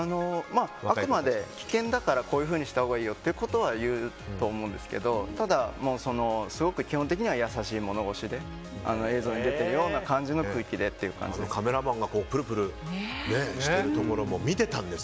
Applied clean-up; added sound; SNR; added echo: none; none; none; none.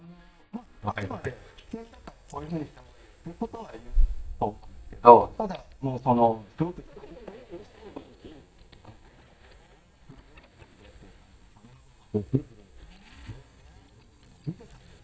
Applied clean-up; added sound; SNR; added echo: neural mask model DeepFilterNet 3.